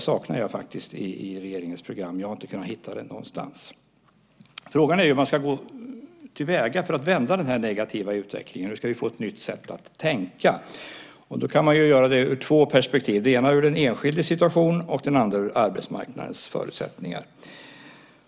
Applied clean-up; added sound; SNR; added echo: none; none; none; none.